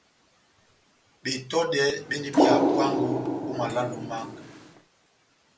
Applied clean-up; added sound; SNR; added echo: none; Water; -5 dB; none.